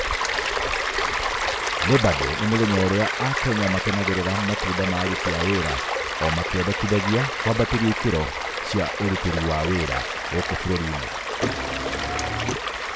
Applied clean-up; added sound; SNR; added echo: none; Car + Stream; 1 dB; none.